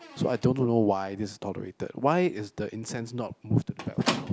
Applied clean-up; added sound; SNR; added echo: none; Squeak; 11 dB; none.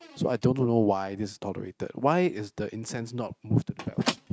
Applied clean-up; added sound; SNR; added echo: neural mask model RNNoise.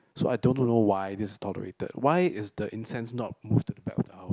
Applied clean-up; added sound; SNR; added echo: none; none; none; none.